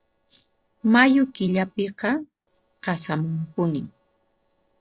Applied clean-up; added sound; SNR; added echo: neural separator model SepFormer DNS4.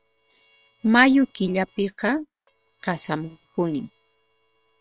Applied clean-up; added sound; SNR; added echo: neural separator model SepFormer WHAM!.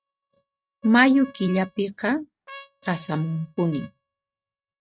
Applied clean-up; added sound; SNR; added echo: neural mask model RNNoise.